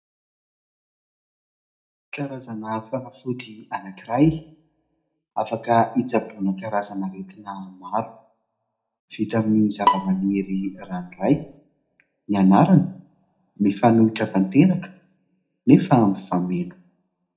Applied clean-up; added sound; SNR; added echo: none; Bowed string instrument; 4 dB; reverberation time 0.3 s.